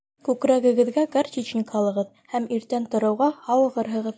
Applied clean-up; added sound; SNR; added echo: none; none; none; none.